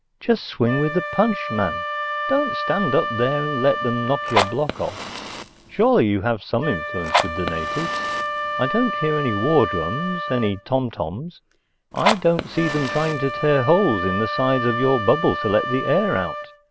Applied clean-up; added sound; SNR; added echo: none; Wind instrument, woodwind instrument + Fire; 4 dB; none.